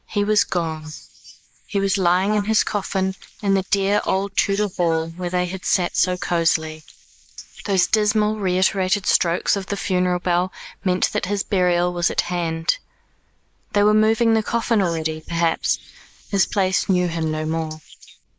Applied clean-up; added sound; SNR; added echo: neural mask model Resemble Enhance denoiser.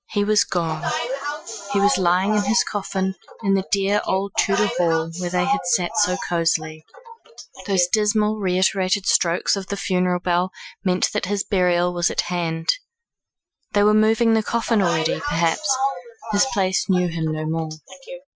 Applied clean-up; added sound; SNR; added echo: classical method Wiener filter.